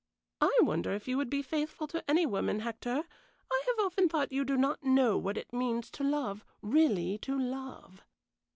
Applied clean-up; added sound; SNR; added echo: none; none; none; none.